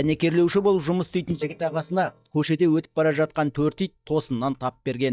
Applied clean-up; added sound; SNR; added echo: neural mask model DeepFilterNet 3.